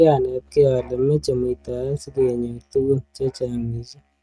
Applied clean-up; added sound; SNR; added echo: neural mask model RNNoise.